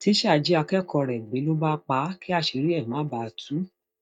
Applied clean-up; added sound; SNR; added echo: neural mask model DeepFilterNet 3.